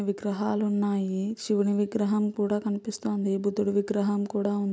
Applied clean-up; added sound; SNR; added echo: none; none; none; none.